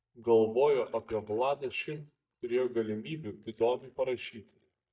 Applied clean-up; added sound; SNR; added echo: neural mask model DeepFilterNet 3.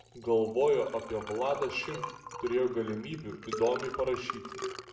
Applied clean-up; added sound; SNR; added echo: none; Liquid; 10 dB; reverberation time 0.7 s.